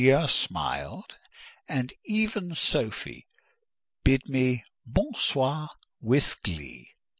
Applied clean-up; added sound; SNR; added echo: none; none; none; none.